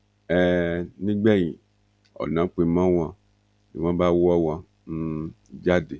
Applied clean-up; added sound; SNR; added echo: none; none; none; none.